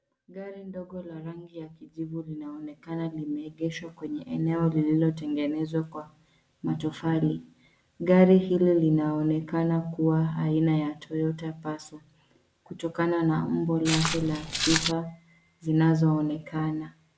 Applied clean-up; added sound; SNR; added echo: none; Walk, footsteps; 2 dB; none.